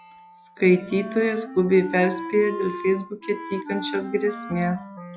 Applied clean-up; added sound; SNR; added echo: classical method log-MMSE.